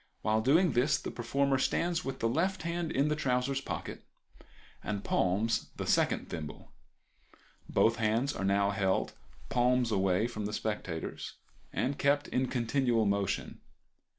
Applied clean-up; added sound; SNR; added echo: none; none; none; none.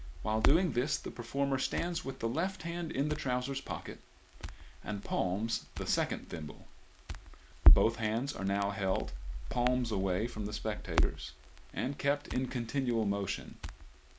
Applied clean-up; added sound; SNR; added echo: none; Crackle; -1 dB; none.